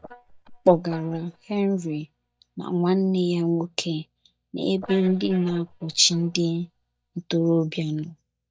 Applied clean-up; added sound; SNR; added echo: neural mask model DeepFilterNet 3.